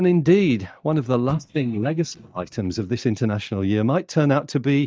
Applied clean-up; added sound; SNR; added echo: neural mask model DeepFilterNet 3.